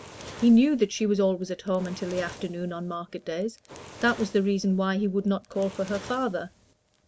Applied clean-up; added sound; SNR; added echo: none; Fire; 20 dB; none.